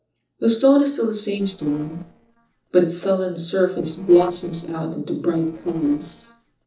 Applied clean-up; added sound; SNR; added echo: neural separator model SepFormer DNS4.